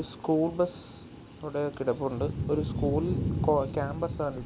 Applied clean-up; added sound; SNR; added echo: none; Thunder / Cricket; 4 dB; none.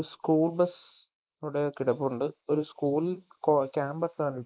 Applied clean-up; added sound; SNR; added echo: neural mask model Resemble Enhance denoiser.